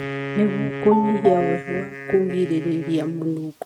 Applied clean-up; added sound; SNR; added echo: neural mask model RNNoise.